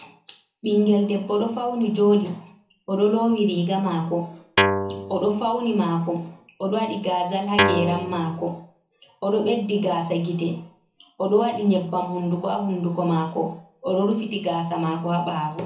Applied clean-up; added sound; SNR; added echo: none; Guitar; 0 dB; reverberation time 0.6 s.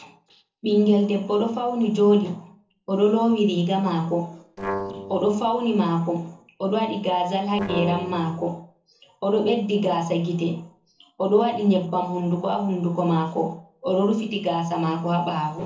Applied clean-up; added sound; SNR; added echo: neural separator model SepFormer DNS4.